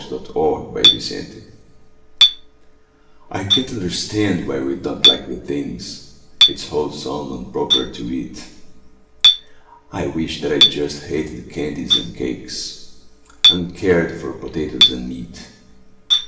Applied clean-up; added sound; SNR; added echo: none; Chink, clink; -3 dB; reverberation time 1.0 s.